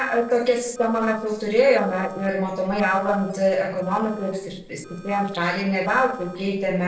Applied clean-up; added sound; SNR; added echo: neural separator model SepFormer DNS4.